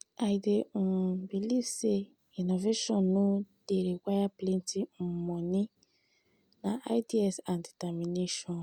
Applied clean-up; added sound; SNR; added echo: none; none; none; none.